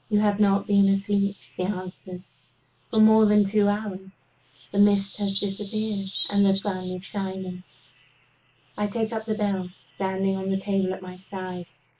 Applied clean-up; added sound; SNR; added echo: neural mask model Resemble Enhance denoiser.